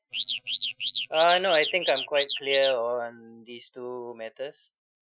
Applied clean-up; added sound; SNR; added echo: classical method Wiener filter.